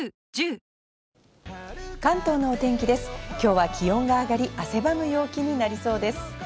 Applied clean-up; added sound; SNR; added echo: none; Idling / Car; 13 dB; none.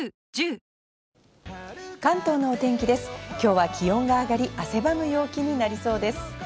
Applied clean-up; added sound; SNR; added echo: none; none; none; none.